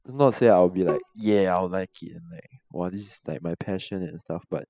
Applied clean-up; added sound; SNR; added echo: classical method spectral subtraction.